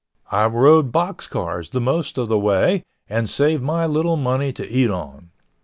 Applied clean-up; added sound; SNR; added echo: none; none; none; none.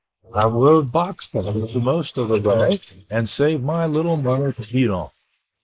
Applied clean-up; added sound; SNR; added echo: neural mask model Resemble Enhance denoiser.